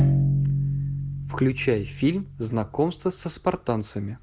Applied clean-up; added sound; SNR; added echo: none; Bowed string instrument; 0 dB; none.